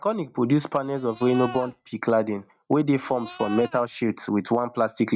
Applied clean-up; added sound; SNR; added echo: neural mask model RNNoise.